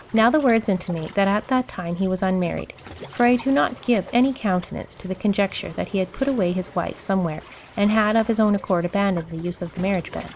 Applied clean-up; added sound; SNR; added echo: none; Waves, surf; 20 dB; none.